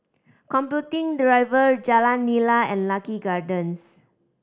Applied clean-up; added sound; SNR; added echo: none; none; none; none.